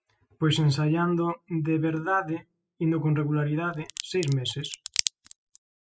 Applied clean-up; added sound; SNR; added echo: classical method spectral subtraction.